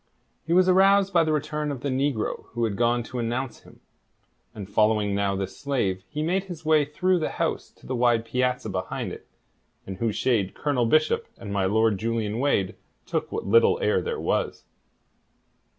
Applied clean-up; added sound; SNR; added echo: none; none; none; none.